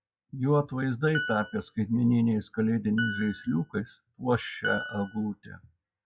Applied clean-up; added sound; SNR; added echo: classical method log-MMSE.